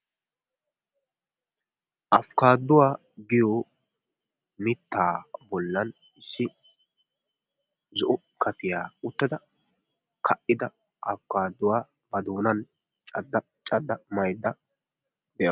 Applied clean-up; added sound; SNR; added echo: none; none; none; none.